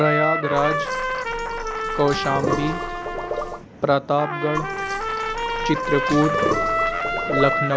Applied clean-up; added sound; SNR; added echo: none; Trumpet + Sink (filling or washing); 0 dB; none.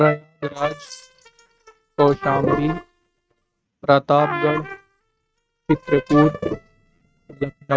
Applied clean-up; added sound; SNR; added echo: neural mask model RNNoise.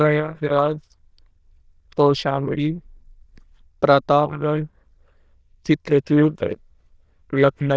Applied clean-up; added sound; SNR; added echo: neural diffusion model UNIVERSE++.